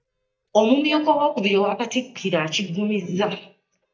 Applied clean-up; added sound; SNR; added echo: neural mask model DeepFilterNet 3.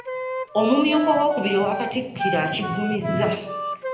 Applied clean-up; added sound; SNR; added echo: none; Wind instrument, woodwind instrument; 6 dB; reverberation time 0.8 s.